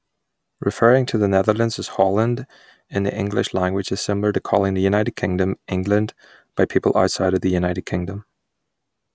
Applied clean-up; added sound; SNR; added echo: none; none; none; none.